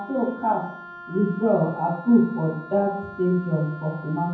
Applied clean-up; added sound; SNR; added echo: none; Wind instrument, woodwind instrument; 17 dB; reverberation time 0.9 s.